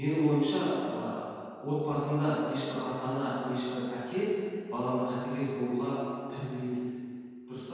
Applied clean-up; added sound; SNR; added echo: none; none; none; reverberation time 2.1 s.